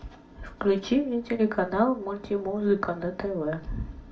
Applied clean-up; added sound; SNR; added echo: none; none; none; reverberation time 0.2 s.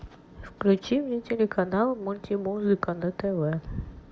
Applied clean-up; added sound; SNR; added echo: none; none; none; none.